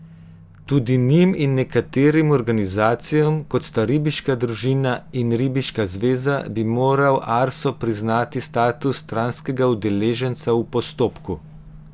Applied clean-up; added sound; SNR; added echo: none; none; none; none.